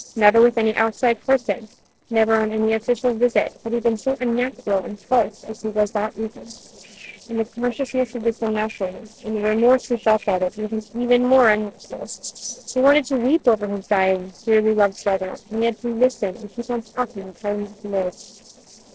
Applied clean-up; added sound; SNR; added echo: neural separator model SepFormer DNS4.